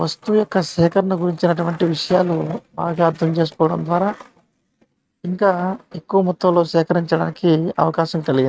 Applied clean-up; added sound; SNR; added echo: neural mask model RNNoise.